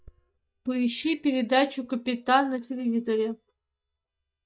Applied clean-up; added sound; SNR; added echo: neural mask model DeepFilterNet 3.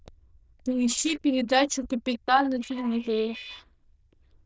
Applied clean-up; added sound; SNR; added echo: neural diffusion model UNIVERSE++.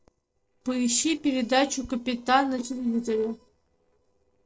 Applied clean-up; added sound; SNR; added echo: neural separator model SepFormer DNS4.